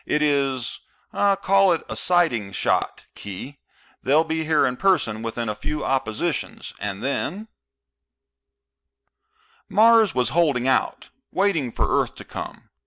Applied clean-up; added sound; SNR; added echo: none; none; none; none.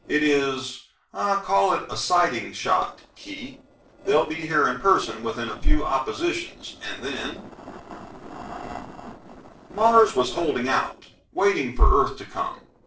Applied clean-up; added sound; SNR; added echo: neural separator model SepFormer DNS4.